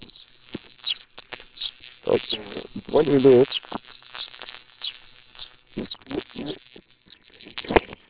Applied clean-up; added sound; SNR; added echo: neural separator model SepFormer WHAMR!.